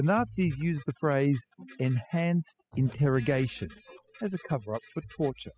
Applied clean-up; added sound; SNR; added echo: classical method spectral subtraction.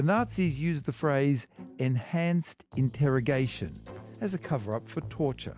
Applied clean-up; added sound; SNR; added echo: none; none; none; none.